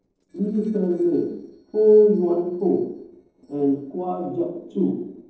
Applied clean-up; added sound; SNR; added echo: neural separator model SepFormer DNS4.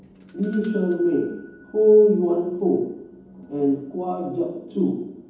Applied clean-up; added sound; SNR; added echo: none; Doorbell; 19 dB; reverberation time 1.2 s.